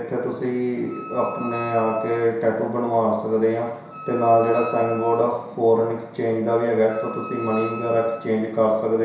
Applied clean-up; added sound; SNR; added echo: none; Wind instrument, woodwind instrument; 15 dB; reverberation time 0.7 s.